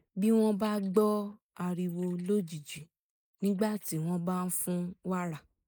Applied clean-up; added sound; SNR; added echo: neural mask model Resemble Enhance denoiser.